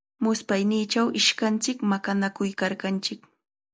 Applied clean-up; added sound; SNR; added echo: none; none; none; none.